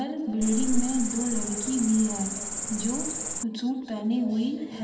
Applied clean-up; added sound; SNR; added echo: none; Cricket; 1 dB; reverberation time 2.3 s.